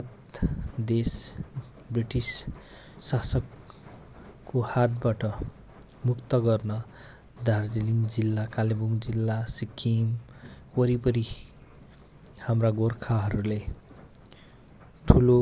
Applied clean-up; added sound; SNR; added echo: none; none; none; none.